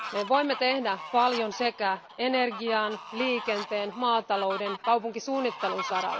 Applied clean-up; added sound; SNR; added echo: none; Fowl; 10 dB; none.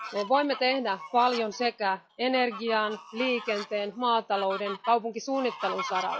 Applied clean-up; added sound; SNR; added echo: classical method log-MMSE.